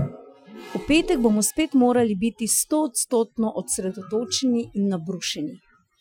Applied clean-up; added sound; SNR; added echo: classical method Wiener filter.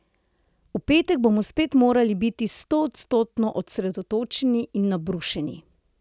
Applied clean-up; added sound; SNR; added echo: none; none; none; none.